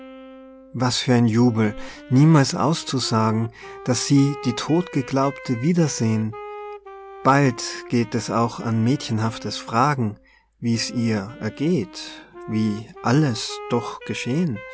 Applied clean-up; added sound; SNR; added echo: none; Wind instrument, woodwind instrument; 18 dB; none.